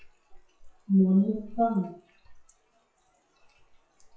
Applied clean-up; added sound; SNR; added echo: classical method WPE with log-MMSE.